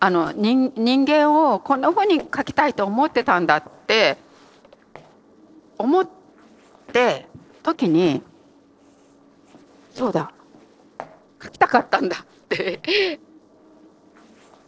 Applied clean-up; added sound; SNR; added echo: neural separator model SepFormer DNS4.